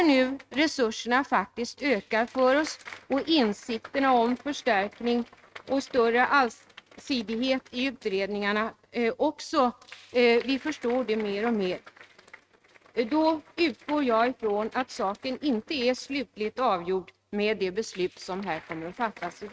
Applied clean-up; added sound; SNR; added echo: neural mask model RNNoise.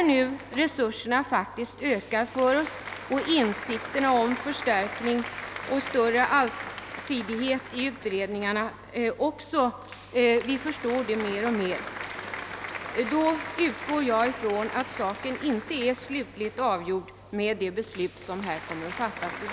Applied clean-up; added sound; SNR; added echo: none; Applause; 12 dB; none.